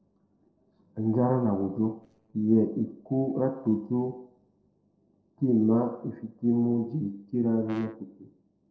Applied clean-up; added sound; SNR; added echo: neural separator model SepFormer DNS4.